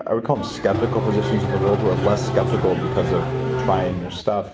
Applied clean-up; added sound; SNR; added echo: none; Race car, auto racing / Engine starting; 2 dB; none.